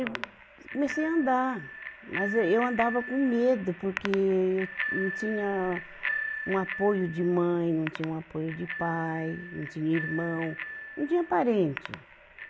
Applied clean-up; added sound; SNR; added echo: none; Bicycle bell; 9 dB; none.